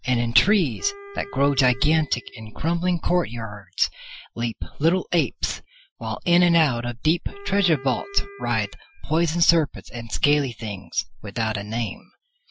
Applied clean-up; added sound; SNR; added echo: classical method Wiener filter.